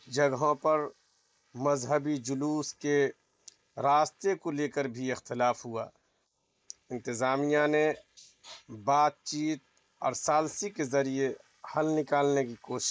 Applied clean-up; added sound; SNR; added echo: neural mask model Resemble Enhance denoiser.